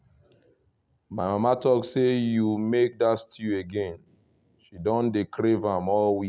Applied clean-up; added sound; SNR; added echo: none; none; none; none.